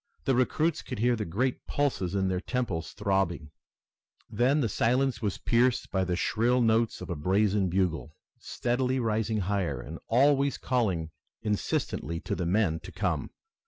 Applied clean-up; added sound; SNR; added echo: none; none; none; none.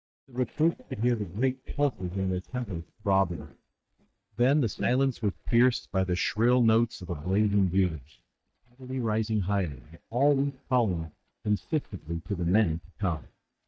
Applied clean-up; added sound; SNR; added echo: neural mask model DeepFilterNet 3.